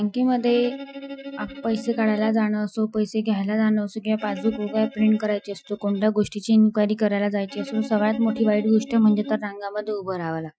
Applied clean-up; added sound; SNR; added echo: classical method Wiener filter.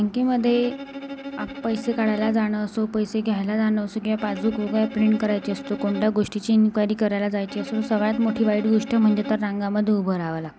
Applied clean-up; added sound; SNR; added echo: none; Bowed string instrument; 13 dB; none.